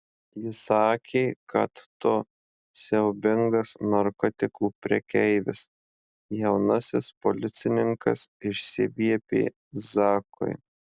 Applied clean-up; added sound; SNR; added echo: none; none; none; none.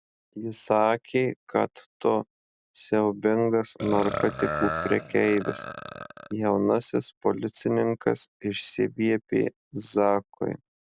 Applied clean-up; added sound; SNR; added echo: none; Burping, eructation; 7 dB; none.